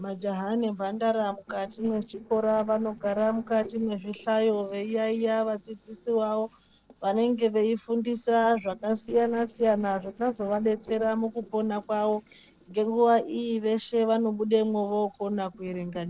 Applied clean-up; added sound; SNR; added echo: neural separator model SepFormer DNS4.